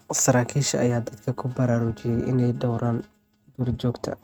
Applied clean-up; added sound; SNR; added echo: neural mask model RNNoise.